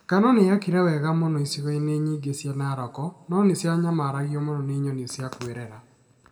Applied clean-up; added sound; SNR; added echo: none; none; none; reverberation time 1.2 s.